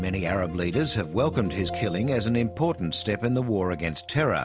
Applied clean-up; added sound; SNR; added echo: none; none; none; none.